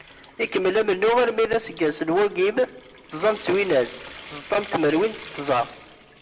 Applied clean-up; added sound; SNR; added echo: none; Trickle, dribble / Sink (filling or washing) / Water tap, faucet; 19 dB; reverberation time 1.2 s.